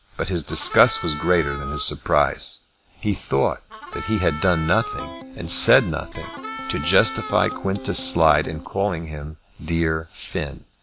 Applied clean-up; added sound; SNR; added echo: none; Electric guitar + Harmonica; 10 dB; none.